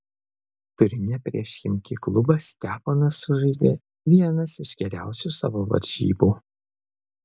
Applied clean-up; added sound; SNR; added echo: none; none; none; none.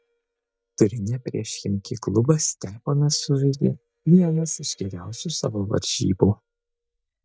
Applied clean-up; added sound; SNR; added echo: neural mask model DeepFilterNet 3.